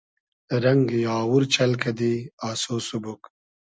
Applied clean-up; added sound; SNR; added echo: none; none; none; none.